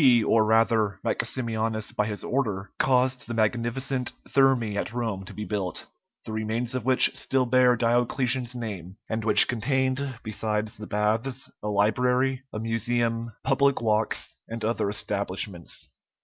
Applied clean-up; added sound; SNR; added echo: none; none; none; none.